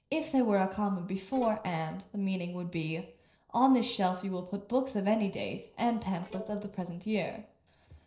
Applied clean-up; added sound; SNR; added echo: neural separator model SepFormer DNS4.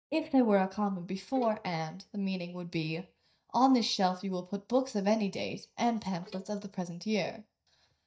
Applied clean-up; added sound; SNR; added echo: neural mask model DeepFilterNet 3.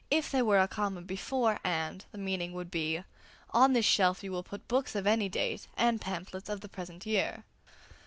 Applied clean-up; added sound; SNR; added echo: none; none; none; none.